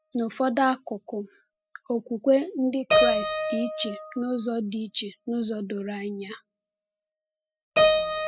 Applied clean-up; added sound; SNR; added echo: classical method spectral subtraction.